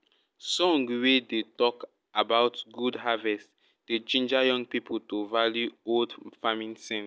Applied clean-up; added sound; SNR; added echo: none; none; none; none.